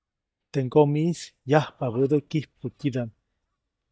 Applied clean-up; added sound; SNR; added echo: neural mask model DeepFilterNet 3.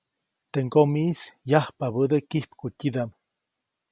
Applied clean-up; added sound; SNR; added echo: none; none; none; none.